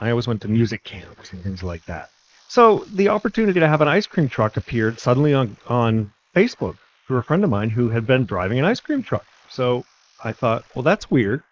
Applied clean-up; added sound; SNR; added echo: neural mask model Resemble Enhance denoiser.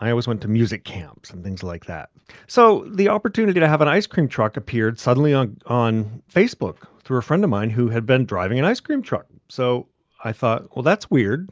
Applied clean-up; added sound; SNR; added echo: none; none; none; none.